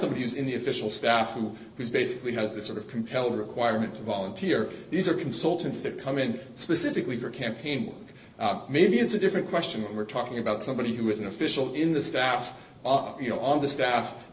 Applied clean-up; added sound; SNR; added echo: none; none; none; none.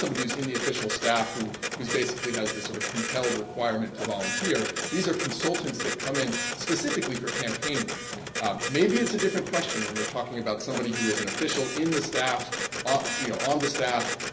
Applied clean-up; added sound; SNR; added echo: none; Printer; 3 dB; none.